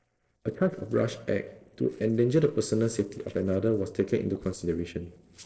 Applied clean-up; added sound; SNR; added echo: neural separator model SepFormer DNS4.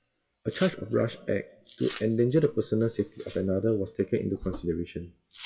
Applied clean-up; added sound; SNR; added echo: classical method WPE with log-MMSE.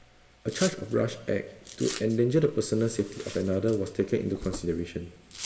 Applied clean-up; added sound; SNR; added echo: none; Domestic sounds, home sounds; 15 dB; reverberation time 2.8 s.